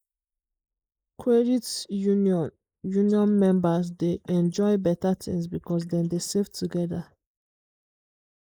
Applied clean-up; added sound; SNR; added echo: neural mask model Resemble Enhance denoiser.